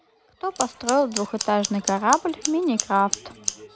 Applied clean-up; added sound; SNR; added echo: none; Scissors; 8 dB; none.